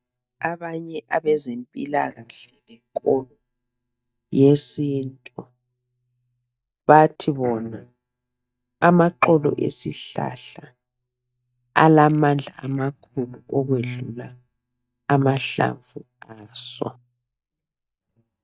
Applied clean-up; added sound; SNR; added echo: neural mask model DeepFilterNet 3.